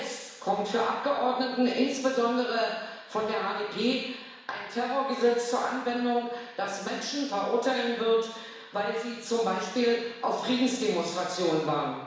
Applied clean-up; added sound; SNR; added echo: none; none; none; reverberation time 1.1 s.